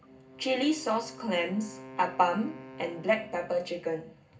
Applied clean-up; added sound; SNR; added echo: none; Wind instrument, woodwind instrument; 17 dB; reverberation time 0.4 s.